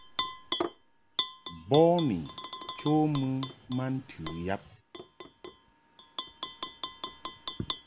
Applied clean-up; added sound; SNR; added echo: none; Tap / Glass; 5 dB; none.